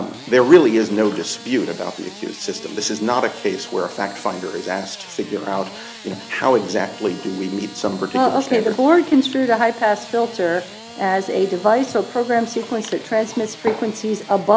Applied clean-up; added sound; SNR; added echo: none; Engine starting / Sawing; 18 dB; none.